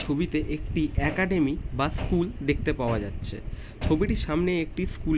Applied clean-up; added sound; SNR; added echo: none; none; none; none.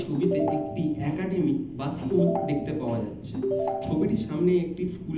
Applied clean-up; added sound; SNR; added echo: none; Ringtone / Chime; 4 dB; reverberation time 0.8 s.